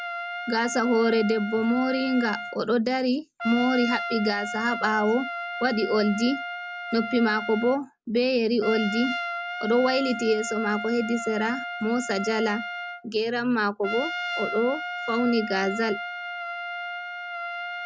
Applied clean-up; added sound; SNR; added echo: none; Trumpet; 7 dB; none.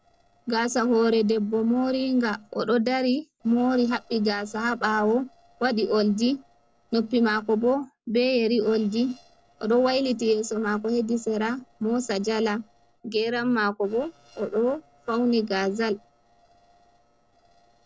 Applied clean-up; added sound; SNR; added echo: neural separator model SepFormer DNS4.